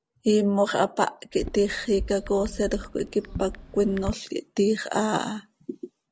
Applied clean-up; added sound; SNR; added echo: none; Chatter / Chirp, tweet / Car passing by / Typing; 12 dB; none.